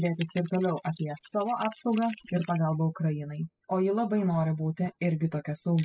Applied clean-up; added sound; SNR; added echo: classical method spectral subtraction.